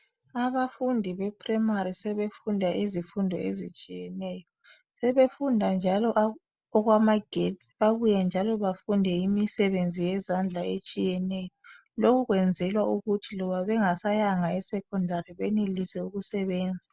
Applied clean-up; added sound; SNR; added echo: none; none; none; none.